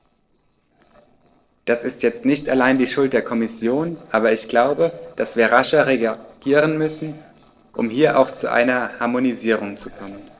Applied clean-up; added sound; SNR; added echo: neural separator model SepFormer DNS4.